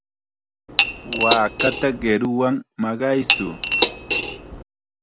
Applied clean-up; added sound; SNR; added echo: none; Cutlery, silverware / Dishes, pots, and pans; -1 dB; none.